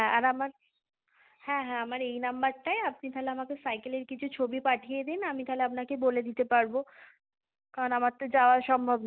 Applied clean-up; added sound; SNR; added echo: none; none; none; none.